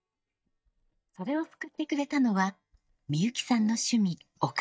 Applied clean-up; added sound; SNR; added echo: neural mask model DeepFilterNet 3.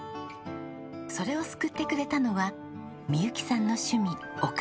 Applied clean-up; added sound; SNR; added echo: none; none; none; none.